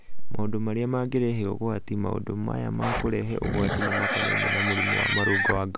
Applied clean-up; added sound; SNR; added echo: none; Livestock, farm animals, working animals; 0 dB; none.